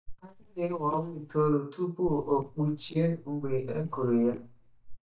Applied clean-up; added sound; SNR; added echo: neural mask model DeepFilterNet 3.